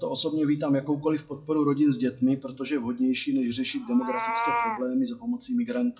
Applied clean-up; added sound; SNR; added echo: classical method WPE with log-MMSE.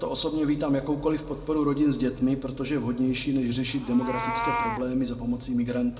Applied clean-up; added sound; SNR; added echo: none; Meow; 11 dB; reverberation time 1.0 s.